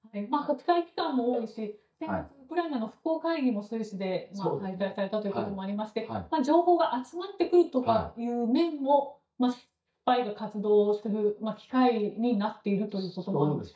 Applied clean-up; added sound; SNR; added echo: neural mask model DeepFilterNet 3.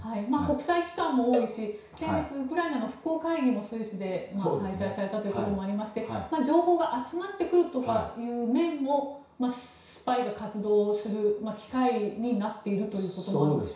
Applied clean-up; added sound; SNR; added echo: none; Cowbell; 13 dB; reverberation time 0.6 s.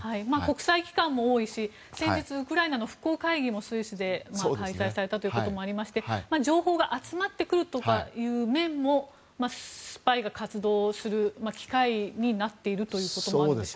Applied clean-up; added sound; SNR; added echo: none; none; none; none.